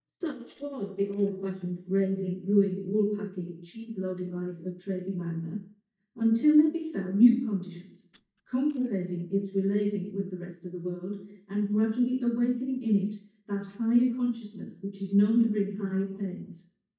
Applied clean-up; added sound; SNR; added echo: neural mask model DeepFilterNet 3.